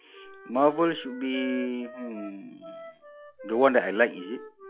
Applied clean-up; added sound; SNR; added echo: classical method log-MMSE.